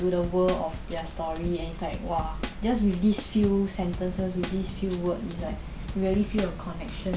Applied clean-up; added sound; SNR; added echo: none; Drum kit; 12 dB; none.